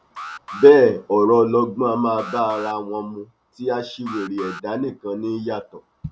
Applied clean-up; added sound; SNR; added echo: none; Alarm; 18 dB; none.